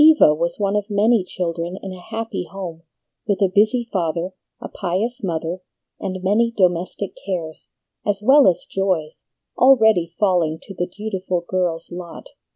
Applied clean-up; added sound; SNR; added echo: none; none; none; none.